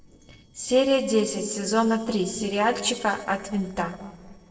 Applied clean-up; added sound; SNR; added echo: neural separator model SepFormer DNS4.